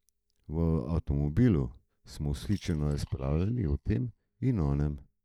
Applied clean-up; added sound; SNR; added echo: neural mask model DeepFilterNet 3.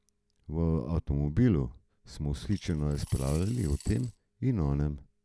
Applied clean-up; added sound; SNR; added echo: none; Coin (dropping) / Glass; 19 dB; none.